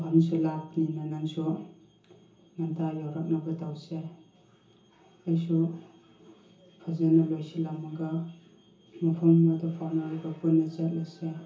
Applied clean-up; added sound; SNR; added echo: none; none; none; reverberation time 0.6 s.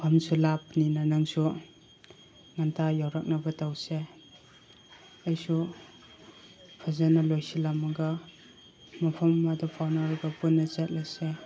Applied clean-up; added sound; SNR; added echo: none; none; none; none.